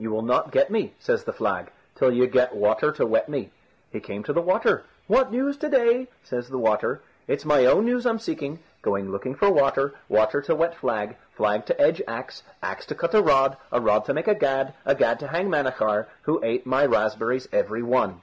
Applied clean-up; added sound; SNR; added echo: none; none; none; none.